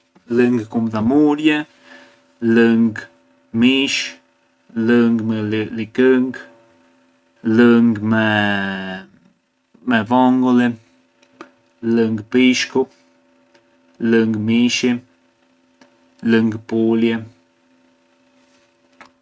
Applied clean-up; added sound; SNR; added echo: none; none; none; none.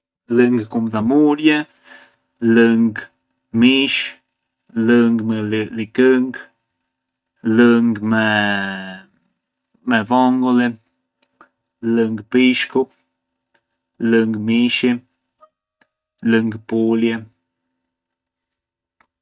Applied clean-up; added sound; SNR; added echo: neural mask model DeepFilterNet 3.